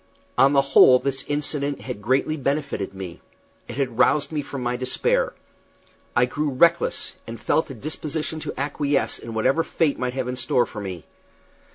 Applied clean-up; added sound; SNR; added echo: none; none; none; none.